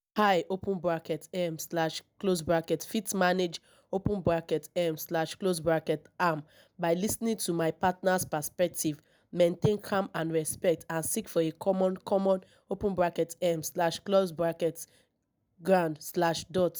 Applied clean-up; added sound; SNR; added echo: none; none; none; none.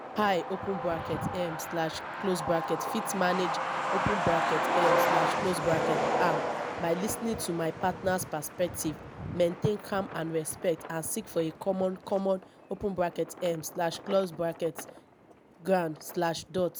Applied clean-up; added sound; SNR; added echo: none; Truck; 2 dB; none.